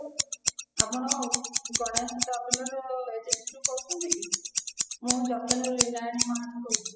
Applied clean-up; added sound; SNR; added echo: classical method spectral subtraction.